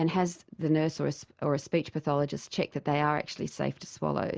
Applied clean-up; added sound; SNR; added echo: none; none; none; none.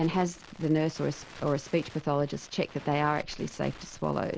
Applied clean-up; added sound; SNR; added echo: none; Crackle; 18 dB; none.